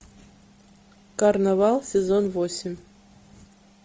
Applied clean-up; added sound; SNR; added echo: none; none; none; none.